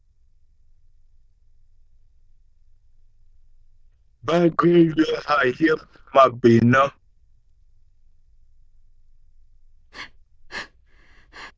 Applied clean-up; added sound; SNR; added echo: neural diffusion model UNIVERSE++.